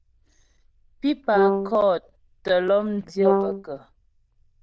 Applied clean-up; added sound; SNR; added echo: neural diffusion model UNIVERSE++.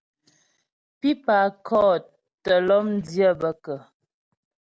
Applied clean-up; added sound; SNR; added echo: none; none; none; none.